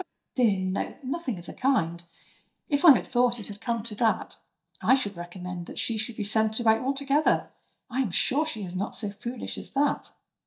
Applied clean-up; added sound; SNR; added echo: neural mask model DeepFilterNet 3.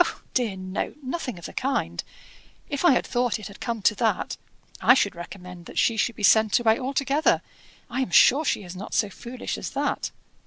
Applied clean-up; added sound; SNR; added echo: none; none; none; none.